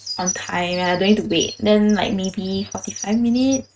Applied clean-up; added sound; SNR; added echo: neural mask model RNNoise.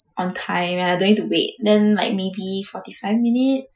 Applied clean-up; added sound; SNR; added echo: classical method Wiener filter.